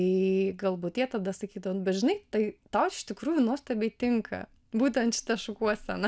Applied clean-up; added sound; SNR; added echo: none; none; none; none.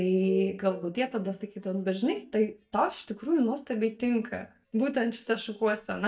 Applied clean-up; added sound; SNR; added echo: neural mask model DeepFilterNet 3.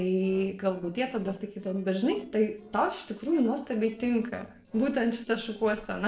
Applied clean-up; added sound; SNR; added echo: neural separator model SepFormer DNS4.